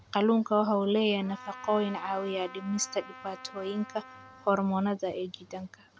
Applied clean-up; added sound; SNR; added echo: none; Trumpet; 18 dB; none.